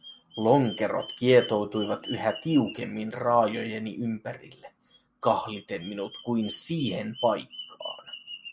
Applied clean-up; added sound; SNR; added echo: none; Bird vocalization, bird call, bird song; 17 dB; none.